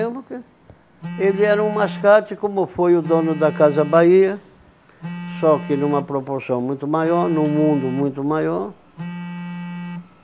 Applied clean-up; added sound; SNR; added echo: none; Telephone; 13 dB; none.